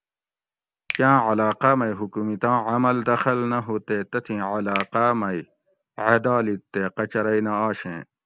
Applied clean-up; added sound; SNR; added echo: none; Finger snapping; 18 dB; none.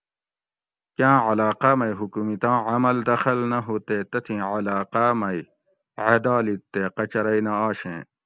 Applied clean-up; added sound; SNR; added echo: none; none; none; none.